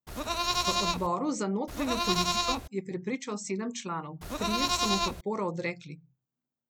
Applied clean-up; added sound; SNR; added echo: none; Livestock, farm animals, working animals; -4 dB; none.